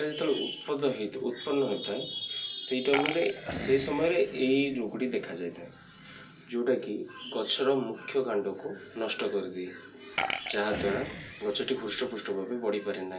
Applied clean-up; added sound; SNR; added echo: none; Burping, eructation; 6 dB; reverberation time 0.3 s.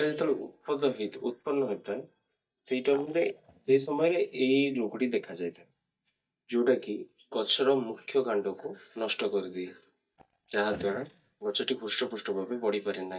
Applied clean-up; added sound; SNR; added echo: neural mask model DeepFilterNet 3.